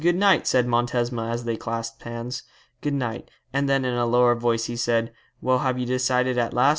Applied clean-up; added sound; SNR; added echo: none; none; none; none.